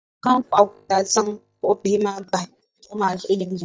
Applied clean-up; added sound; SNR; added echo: neural mask model DeepFilterNet 3.